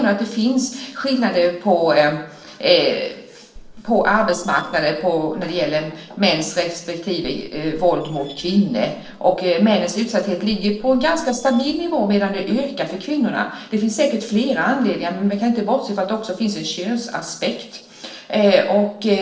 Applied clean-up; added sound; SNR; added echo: neural separator model SepFormer DNS4.